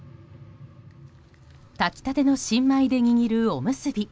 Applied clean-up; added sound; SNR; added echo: none; none; none; none.